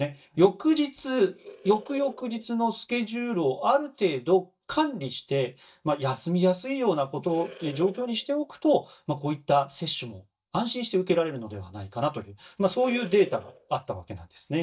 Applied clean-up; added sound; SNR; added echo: neural mask model DeepFilterNet 3.